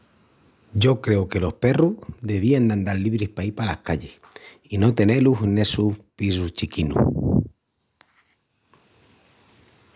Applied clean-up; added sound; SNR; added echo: none; none; none; none.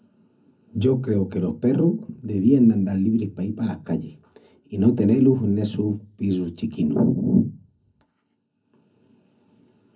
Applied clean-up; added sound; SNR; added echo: none; none; none; reverberation time 0.4 s.